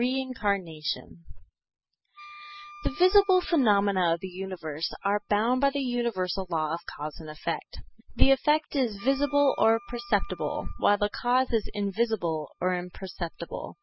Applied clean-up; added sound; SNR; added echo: classical method spectral subtraction.